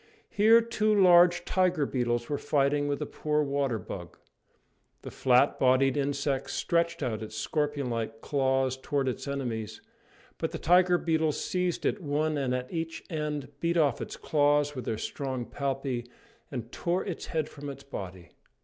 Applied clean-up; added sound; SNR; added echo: none; none; none; none.